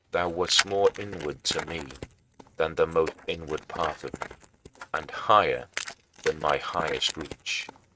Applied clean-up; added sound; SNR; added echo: neural mask model RNNoise.